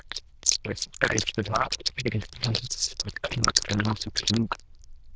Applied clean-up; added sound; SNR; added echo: neural diffusion model UNIVERSE++.